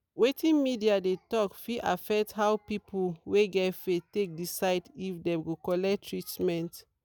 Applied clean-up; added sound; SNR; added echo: none; none; none; none.